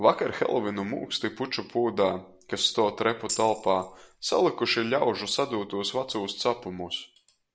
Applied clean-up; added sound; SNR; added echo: none; Tambourine; 12 dB; none.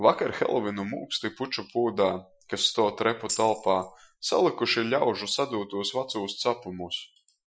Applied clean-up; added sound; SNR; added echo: classical method Wiener filter.